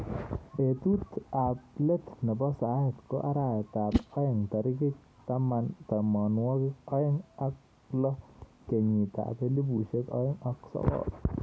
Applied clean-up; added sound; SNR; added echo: none; Whoosh, swoosh, swish; 7 dB; none.